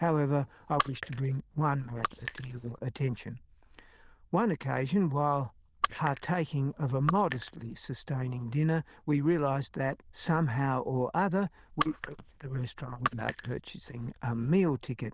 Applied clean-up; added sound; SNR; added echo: neural diffusion model UNIVERSE++.